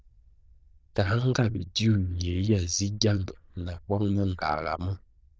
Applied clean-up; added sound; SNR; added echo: neural diffusion model UNIVERSE++.